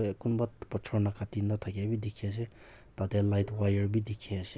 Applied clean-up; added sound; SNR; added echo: none; none; none; none.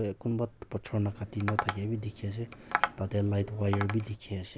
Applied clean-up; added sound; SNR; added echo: none; Tap; 5 dB; none.